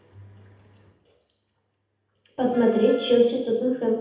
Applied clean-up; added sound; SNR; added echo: none; Wind instrument, woodwind instrument; 18 dB; reverberation time 0.8 s.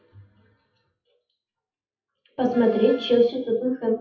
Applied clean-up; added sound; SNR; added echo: classical method WPE with log-MMSE.